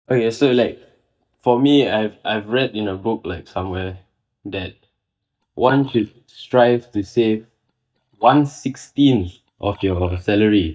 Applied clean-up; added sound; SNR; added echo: neural mask model DeepFilterNet 3.